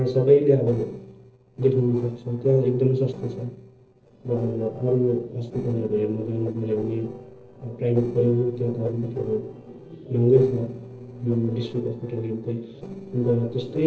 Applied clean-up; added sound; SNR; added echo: neural separator model SepFormer DNS4.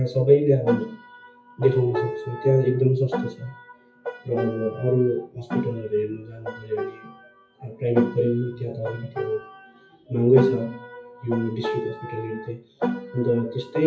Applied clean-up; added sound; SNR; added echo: classical method WPE with log-MMSE.